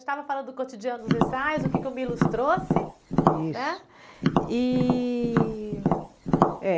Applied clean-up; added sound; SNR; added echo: none; Tap; -3 dB; none.